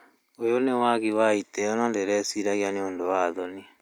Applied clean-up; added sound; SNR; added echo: none; none; none; none.